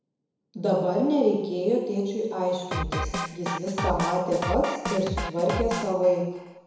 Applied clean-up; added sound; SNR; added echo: none; Drum kit; 5 dB; reverberation time 1.0 s.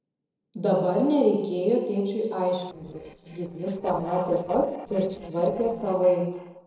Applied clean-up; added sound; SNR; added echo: neural separator model SepFormer DNS4.